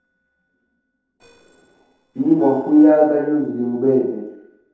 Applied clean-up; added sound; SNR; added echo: neural separator model SepFormer DNS4.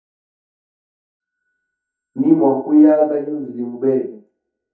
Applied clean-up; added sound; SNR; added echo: neural mask model DeepFilterNet 3.